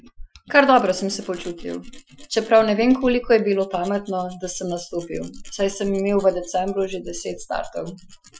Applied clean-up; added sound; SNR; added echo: classical method Wiener filter.